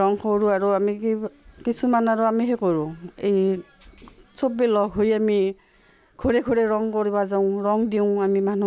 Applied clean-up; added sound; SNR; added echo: none; none; none; none.